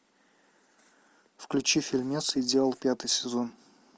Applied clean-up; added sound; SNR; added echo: none; none; none; none.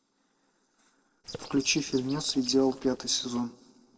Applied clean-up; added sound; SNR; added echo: neural separator model SepFormer DNS4.